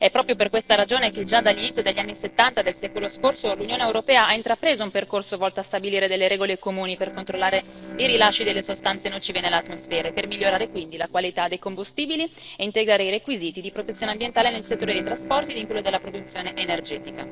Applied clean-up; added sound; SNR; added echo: neural separator model SepFormer DNS4.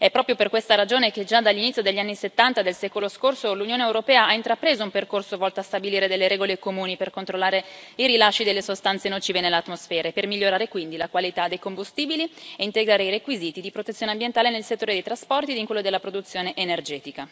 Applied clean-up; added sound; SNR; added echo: none; none; none; none.